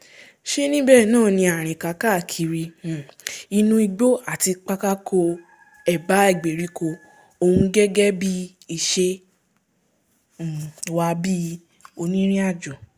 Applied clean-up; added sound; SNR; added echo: none; none; none; none.